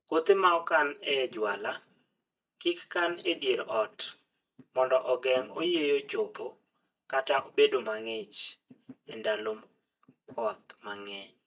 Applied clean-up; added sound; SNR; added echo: neural mask model DeepFilterNet 3.